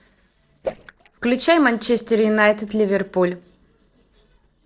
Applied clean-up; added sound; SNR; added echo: neural separator model SepFormer DNS4.